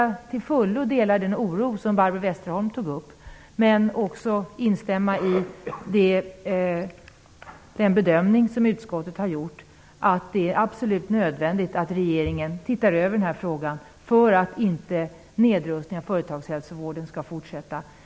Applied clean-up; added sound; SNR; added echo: none; none; none; none.